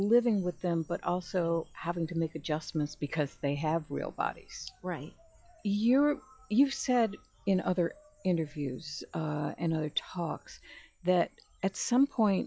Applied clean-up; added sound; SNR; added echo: classical method log-MMSE.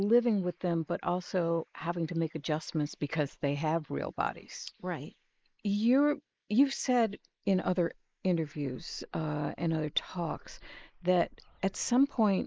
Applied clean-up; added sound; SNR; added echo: neural mask model Resemble Enhance denoiser.